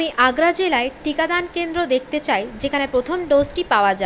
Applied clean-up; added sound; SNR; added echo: none; none; none; none.